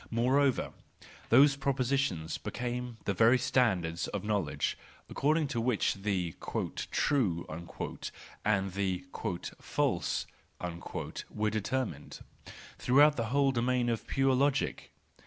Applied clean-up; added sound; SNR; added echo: none; none; none; none.